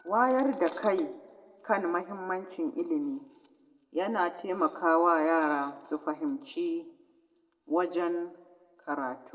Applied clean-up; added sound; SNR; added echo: none; none; none; reverberation time 0.8 s.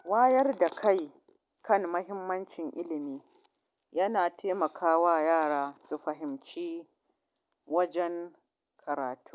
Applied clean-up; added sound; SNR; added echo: none; none; none; none.